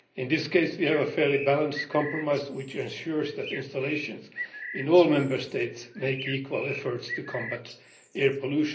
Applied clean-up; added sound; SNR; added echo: none; Bird; 13 dB; reverberation time 0.5 s.